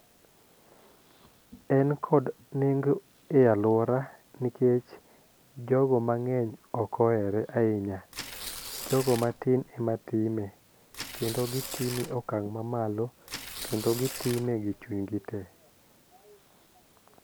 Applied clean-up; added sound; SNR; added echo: none; Tearing; 11 dB; none.